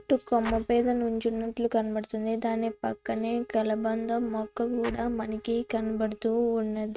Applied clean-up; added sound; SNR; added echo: neural mask model RNNoise.